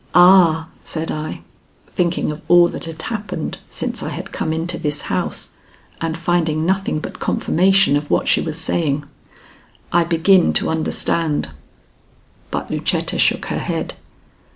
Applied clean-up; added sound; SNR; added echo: none; none; none; none.